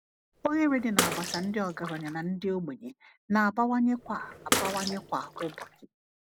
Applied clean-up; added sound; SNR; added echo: none; Bathtub (filling or washing) / Water / Splash, splatter; 4 dB; none.